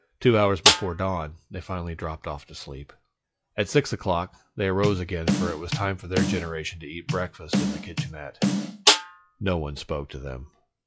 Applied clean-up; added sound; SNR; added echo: classical method log-MMSE.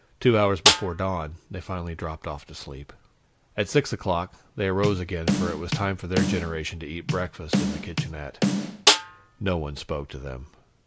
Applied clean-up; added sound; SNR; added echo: none; Snare drum + Bass drum / Snare drum; -2 dB; none.